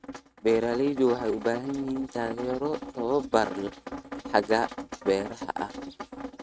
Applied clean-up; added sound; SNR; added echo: neural mask model RNNoise.